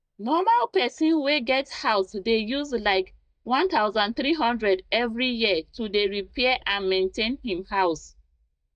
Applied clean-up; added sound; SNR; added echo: neural mask model DeepFilterNet 3.